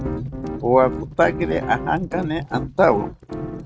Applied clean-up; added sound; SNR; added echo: neural mask model RNNoise.